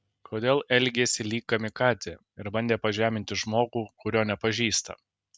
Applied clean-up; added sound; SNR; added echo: none; none; none; none.